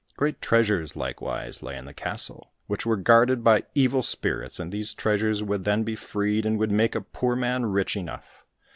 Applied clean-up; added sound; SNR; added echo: none; none; none; none.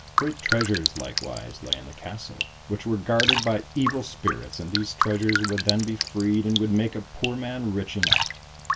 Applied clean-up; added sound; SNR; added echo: none; Raindrop; 2 dB; reverberation time 0.2 s.